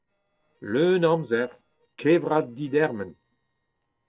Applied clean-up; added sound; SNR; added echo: neural separator model SepFormer DNS4.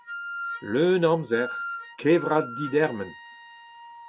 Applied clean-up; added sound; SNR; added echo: none; Wind instrument, woodwind instrument; 11 dB; none.